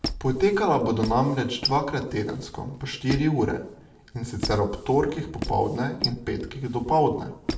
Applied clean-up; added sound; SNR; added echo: none; Squeak; 10 dB; reverberation time 0.5 s.